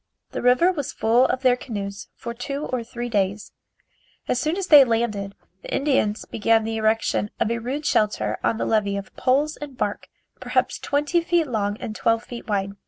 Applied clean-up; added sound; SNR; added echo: none; none; none; none.